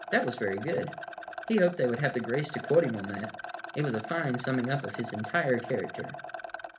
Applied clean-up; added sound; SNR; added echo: none; Rattle; 10 dB; reverberation time 0.3 s.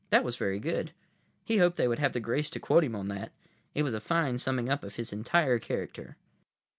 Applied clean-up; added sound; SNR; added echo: none; none; none; none.